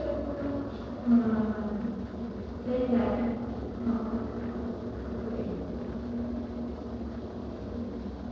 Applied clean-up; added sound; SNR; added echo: neural separator model SepFormer DNS4.